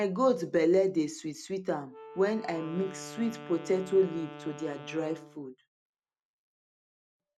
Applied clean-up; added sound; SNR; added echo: none; Wind instrument, woodwind instrument; 17 dB; none.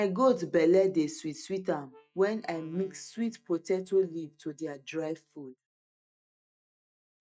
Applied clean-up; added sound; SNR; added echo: neural mask model DeepFilterNet 3.